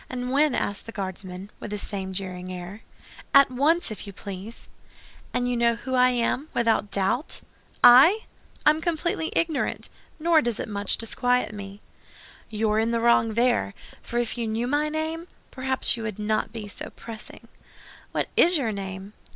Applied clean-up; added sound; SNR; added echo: none; none; none; none.